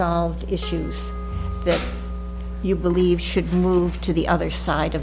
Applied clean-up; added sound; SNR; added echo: none; Harp; 20 dB; none.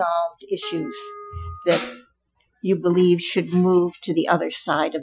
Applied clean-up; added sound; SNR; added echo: classical method Wiener filter.